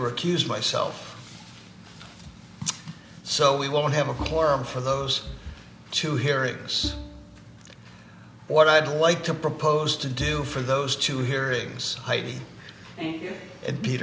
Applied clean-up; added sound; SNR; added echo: none; Bowed string instrument; 13 dB; none.